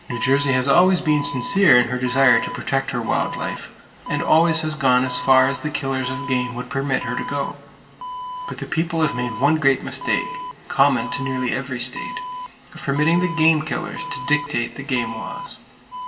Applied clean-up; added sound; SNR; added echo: none; Alarm; 11 dB; reverberation time 2.7 s.